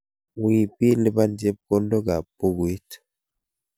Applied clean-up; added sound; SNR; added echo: none; none; none; none.